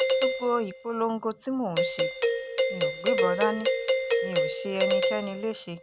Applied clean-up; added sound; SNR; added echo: none; Doorbell; -4 dB; none.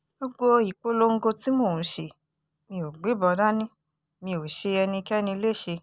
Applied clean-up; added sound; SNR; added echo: none; none; none; none.